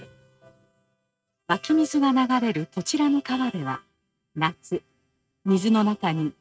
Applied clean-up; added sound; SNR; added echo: neural mask model RNNoise.